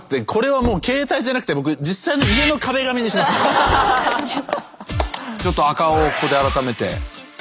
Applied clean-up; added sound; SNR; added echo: none; Knock; 15 dB; none.